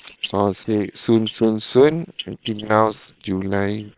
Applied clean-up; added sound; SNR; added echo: neural separator model SepFormer WHAM!.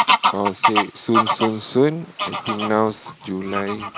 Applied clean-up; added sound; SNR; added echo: neural mask model Resemble Enhance denoiser.